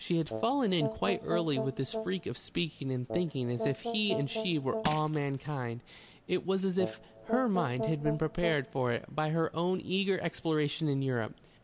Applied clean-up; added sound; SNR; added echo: none; Brass instrument + Crushing; 6 dB; none.